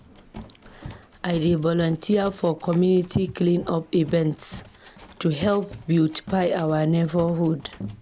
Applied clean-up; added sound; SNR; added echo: none; Run; 19 dB; none.